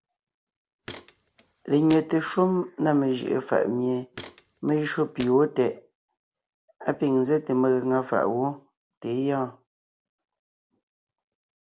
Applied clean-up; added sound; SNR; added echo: none; Walk, footsteps; 18 dB; none.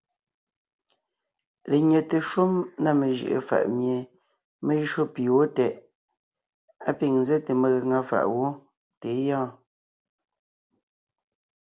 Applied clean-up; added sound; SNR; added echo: none; none; none; none.